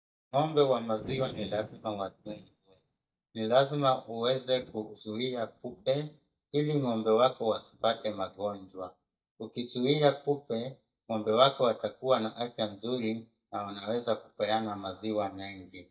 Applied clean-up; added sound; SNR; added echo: neural mask model DeepFilterNet 3.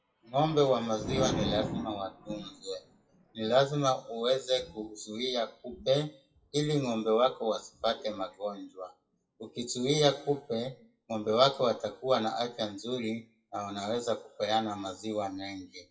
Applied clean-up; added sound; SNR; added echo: classical method WPE with log-MMSE.